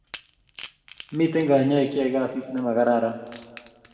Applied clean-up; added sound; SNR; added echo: none; Crack / Crackle; 18 dB; reverberation time 1.6 s.